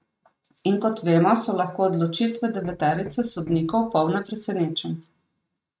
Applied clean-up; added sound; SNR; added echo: neural mask model RNNoise.